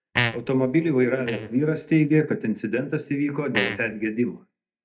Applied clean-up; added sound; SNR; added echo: neural mask model DeepFilterNet 3.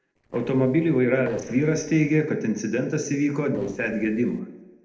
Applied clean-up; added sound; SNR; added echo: neural separator model SepFormer DNS4.